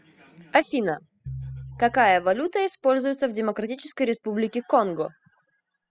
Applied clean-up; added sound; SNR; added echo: classical method spectral subtraction.